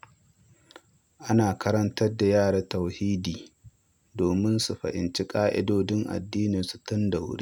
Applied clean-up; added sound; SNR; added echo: none; none; none; none.